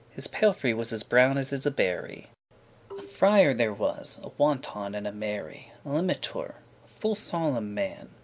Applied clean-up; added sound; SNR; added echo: none; Marimba, xylophone; 17 dB; none.